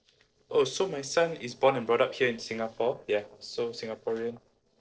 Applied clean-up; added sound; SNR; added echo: neural separator model SepFormer DNS4.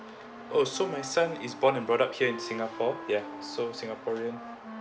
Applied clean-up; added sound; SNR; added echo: none; Wind instrument, woodwind instrument; 14 dB; reverberation time 0.5 s.